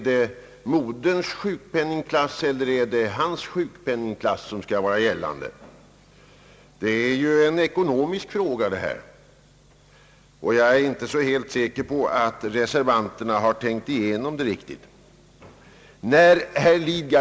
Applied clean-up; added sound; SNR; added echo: none; none; none; none.